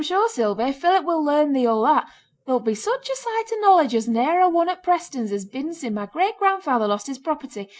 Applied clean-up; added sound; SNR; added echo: neural mask model Resemble Enhance denoiser.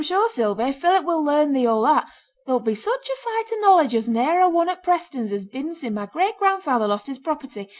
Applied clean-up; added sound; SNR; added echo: none; none; none; none.